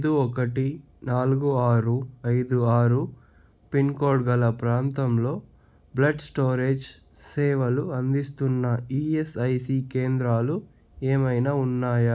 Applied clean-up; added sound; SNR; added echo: none; none; none; none.